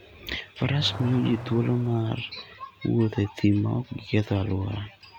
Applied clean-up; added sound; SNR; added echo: none; Accelerating, revving, vroom / Car; 15 dB; none.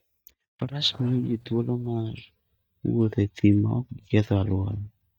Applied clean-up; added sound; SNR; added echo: neural mask model DeepFilterNet 3.